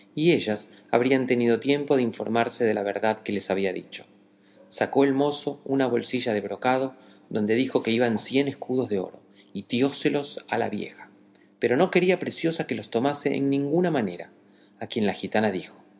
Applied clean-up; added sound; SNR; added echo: none; none; none; none.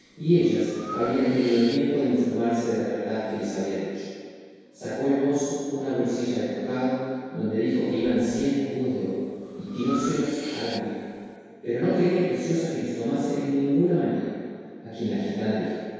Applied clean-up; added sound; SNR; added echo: none; Breathing; 20 dB; reverberation time 2.0 s.